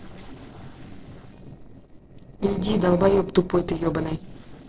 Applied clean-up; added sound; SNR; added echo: neural separator model SepFormer DNS4.